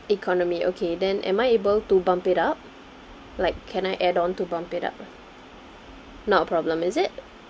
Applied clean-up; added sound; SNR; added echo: none; none; none; none.